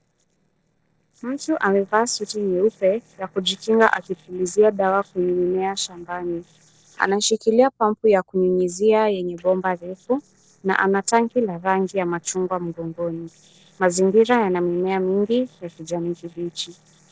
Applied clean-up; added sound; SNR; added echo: neural separator model SepFormer DNS4.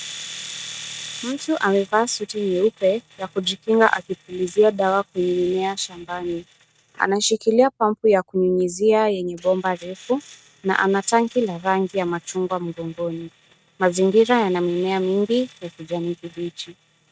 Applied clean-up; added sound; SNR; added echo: neural mask model RNNoise.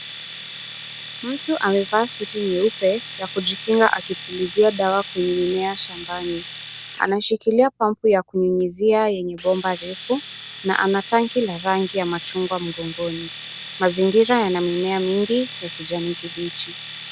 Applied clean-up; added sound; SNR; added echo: none; Domestic sounds, home sounds; 11 dB; none.